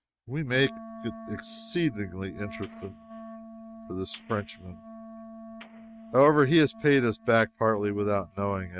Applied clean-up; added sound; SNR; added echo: neural mask model RNNoise.